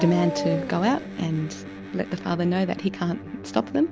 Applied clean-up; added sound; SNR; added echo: none; Dog + Electric guitar; 8 dB; none.